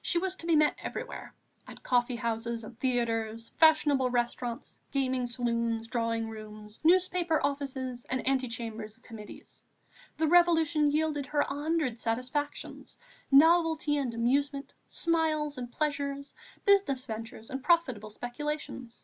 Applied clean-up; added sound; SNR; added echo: none; none; none; none.